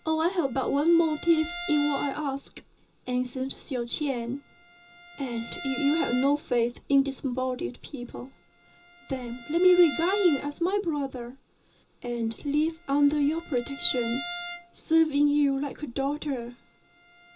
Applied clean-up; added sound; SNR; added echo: none; Bowed string instrument; 15 dB; reverberation time 0.2 s.